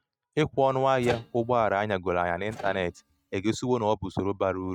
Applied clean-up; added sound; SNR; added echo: neural mask model RNNoise.